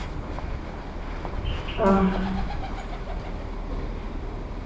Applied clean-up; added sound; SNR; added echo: none; Bird; 0 dB; reverberation time 0.7 s.